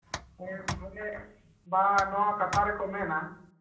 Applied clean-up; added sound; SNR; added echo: none; Tick; 11 dB; reverberation time 0.6 s.